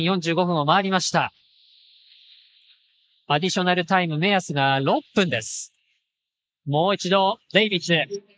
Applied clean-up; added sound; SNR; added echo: neural mask model Resemble Enhance denoiser.